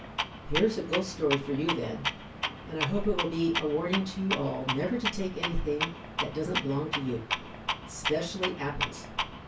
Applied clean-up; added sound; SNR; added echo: none; Clock; 4 dB; reverberation time 0.2 s.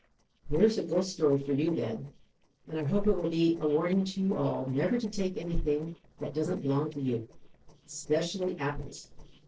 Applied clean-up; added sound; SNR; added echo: neural separator model SepFormer DNS4.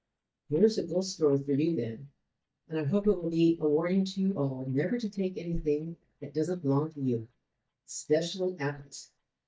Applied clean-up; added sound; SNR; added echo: neural mask model DeepFilterNet 3.